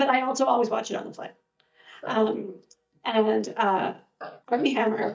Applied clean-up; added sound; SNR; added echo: neural mask model DeepFilterNet 3.